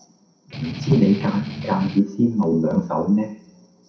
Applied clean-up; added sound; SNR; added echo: none; Strum; 9 dB; reverberation time 0.5 s.